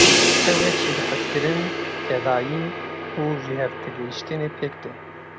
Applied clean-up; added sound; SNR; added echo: none; Crash cymbal; -4 dB; none.